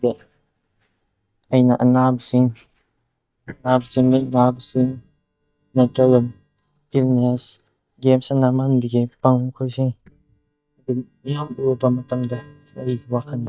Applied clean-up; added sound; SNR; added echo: neural mask model DeepFilterNet 3.